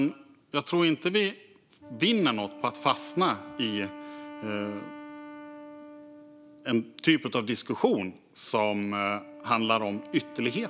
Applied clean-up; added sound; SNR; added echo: none; Wind instrument, woodwind instrument; 17 dB; none.